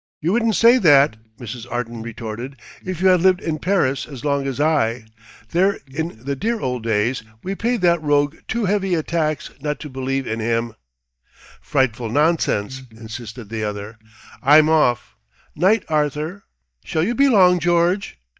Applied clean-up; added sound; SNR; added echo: neural mask model DeepFilterNet 3.